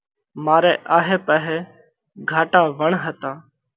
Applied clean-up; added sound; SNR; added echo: none; none; none; none.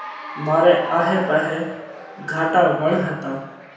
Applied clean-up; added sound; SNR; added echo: none; Applause / Cheering; 14 dB; reverberation time 0.9 s.